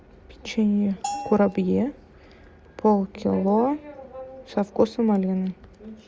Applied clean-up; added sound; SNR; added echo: none; Bell; 11 dB; none.